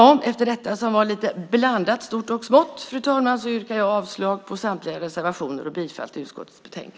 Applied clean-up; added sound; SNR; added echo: none; none; none; none.